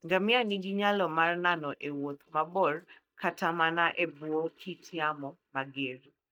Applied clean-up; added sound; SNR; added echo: neural mask model DeepFilterNet 3.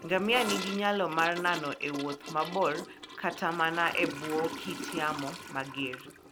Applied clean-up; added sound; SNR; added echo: none; Toilet flush / Gurgling; 9 dB; none.